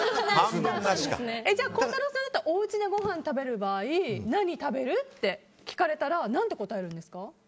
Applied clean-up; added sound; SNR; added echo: none; none; none; none.